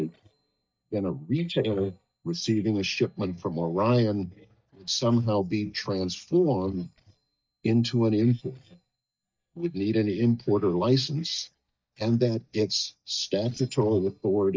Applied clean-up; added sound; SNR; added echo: neural mask model DeepFilterNet 3.